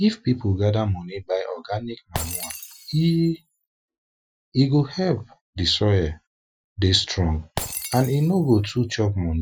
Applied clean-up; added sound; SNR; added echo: classical method Wiener filter.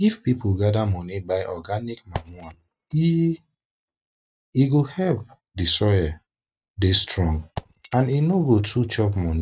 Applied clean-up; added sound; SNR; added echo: neural mask model RNNoise.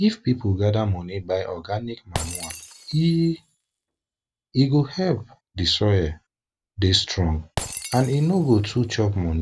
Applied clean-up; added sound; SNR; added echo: none; Shatter; 16 dB; none.